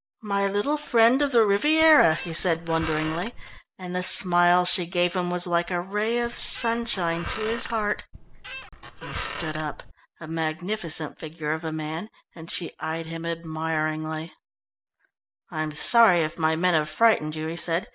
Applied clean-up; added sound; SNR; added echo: none; Squeak; 10 dB; none.